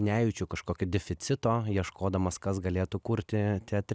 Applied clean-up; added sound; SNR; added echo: none; none; none; none.